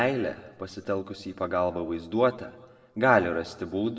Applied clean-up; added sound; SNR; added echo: none; none; none; reverberation time 1.1 s.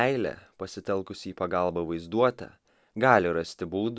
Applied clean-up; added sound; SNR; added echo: none; none; none; none.